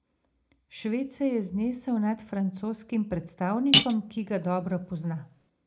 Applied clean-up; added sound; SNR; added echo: none; Cutlery, silverware; 0 dB; reverberation time 0.2 s.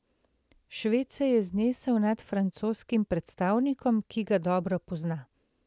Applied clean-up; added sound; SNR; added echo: none; none; none; none.